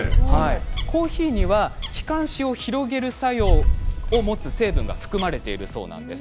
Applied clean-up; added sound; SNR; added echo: none; Bird; -3 dB; none.